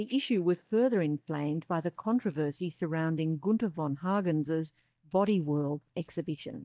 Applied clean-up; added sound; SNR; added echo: neural mask model DeepFilterNet 3.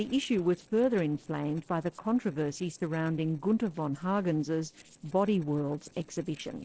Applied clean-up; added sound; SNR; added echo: neural separator model SepFormer DNS4.